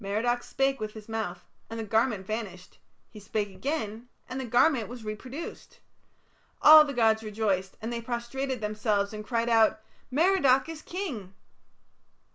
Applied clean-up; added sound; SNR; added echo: none; none; none; none.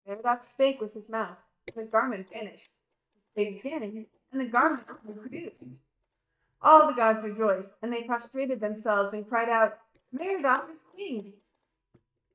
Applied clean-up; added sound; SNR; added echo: neural mask model DeepFilterNet 3.